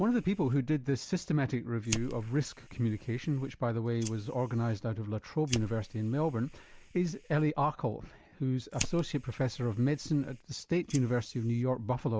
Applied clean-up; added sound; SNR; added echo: none; Fire; 14 dB; none.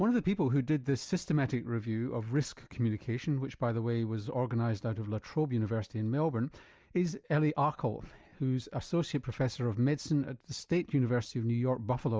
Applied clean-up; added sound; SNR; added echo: none; none; none; none.